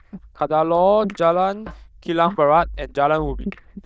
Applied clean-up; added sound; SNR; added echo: neural diffusion model UNIVERSE++.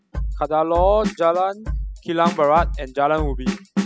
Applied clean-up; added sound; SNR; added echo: classical method spectral subtraction.